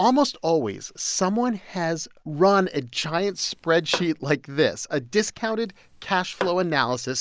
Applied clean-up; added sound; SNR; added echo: none; Tap / Hammer; 12 dB; none.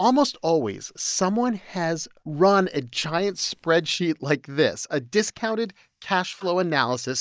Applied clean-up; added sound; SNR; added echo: neural mask model DeepFilterNet 3.